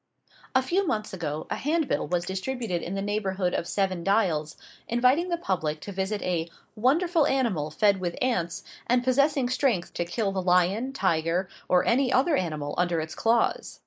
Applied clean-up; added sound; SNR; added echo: neural mask model Resemble Enhance denoiser.